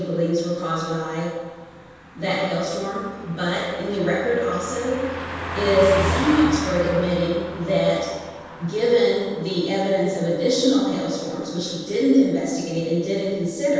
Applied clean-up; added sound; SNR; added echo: none; Car passing by; 11 dB; reverberation time 1.2 s.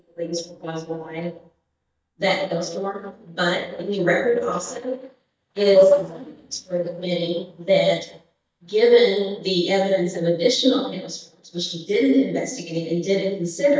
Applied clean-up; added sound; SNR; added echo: neural mask model DeepFilterNet 3.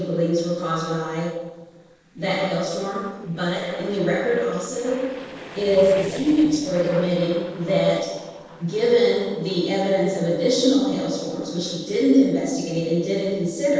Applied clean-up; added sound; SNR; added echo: neural separator model SepFormer DNS4.